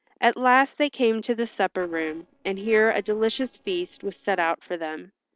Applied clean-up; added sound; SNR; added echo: neural separator model SepFormer DNS4.